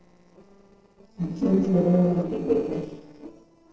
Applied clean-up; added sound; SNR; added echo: neural separator model SepFormer DNS4.